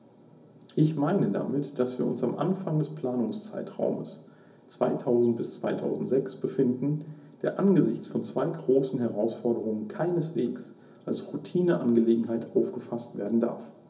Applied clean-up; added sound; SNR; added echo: none; none; none; reverberation time 0.4 s.